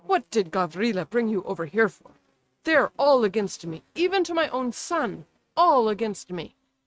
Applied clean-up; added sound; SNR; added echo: neural mask model RNNoise.